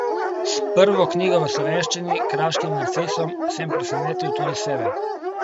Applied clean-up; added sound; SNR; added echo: none; Dog; -1 dB; none.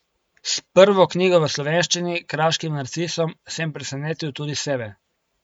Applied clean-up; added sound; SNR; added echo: none; none; none; none.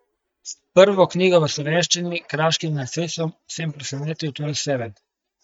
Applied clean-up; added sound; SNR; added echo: neural mask model DeepFilterNet 3.